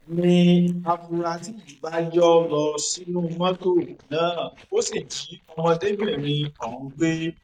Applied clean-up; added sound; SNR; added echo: neural mask model DeepFilterNet 3.